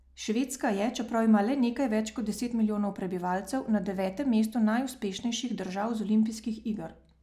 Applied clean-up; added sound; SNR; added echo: none; none; none; none.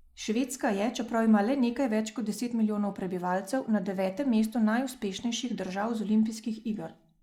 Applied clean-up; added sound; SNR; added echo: neural mask model Resemble Enhance denoiser.